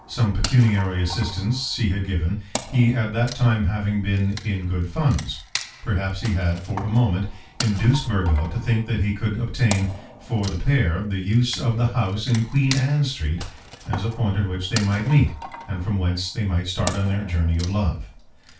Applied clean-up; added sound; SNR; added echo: none; Wood; 15 dB; reverberation time 0.2 s.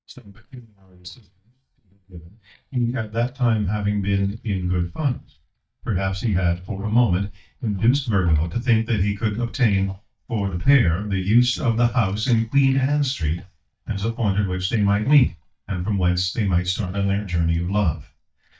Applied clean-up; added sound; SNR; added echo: neural mask model DeepFilterNet 3.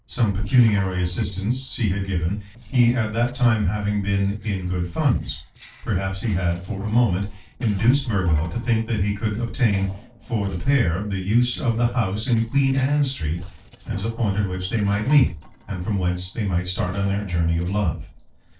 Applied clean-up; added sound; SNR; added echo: neural separator model SepFormer DNS4.